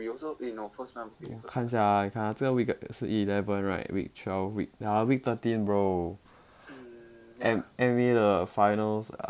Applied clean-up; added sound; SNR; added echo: none; none; none; none.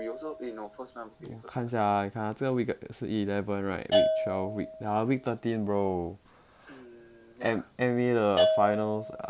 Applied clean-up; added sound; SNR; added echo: none; Bell / Percussion; 3 dB; none.